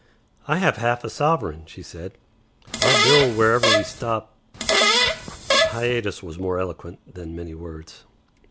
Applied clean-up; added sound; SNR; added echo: none; Fart; -5 dB; none.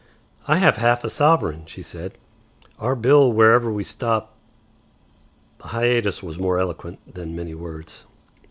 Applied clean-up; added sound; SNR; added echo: none; none; none; none.